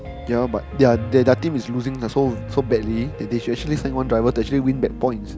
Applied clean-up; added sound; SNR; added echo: none; Piano; 11 dB; none.